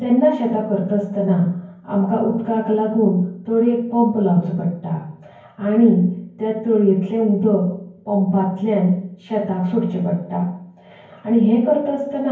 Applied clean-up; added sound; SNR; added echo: none; none; none; reverberation time 0.9 s.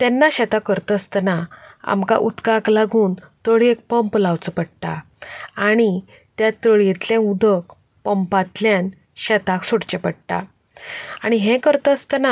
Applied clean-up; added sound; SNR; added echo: none; none; none; none.